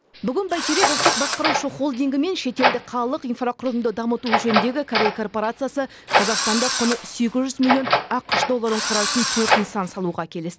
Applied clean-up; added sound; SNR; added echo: none; Door + Engine / Drill; 0 dB; none.